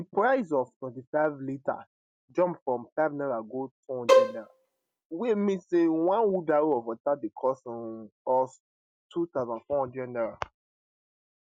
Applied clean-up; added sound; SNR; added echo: none; Bowed string instrument; -5 dB; none.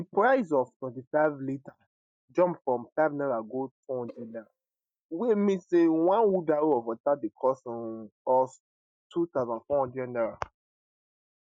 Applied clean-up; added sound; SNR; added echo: neural mask model DeepFilterNet 3.